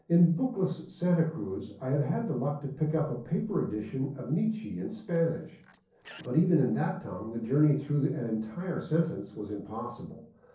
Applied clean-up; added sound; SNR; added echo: neural separator model SepFormer DNS4.